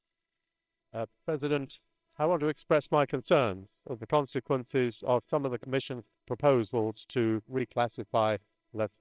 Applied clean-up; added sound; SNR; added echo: neural separator model SepFormer WHAMR!.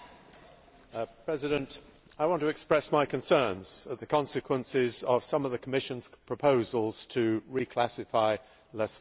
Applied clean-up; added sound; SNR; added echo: none; none; none; none.